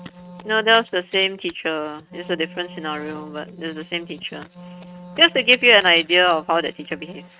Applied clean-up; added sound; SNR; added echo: neural mask model RNNoise.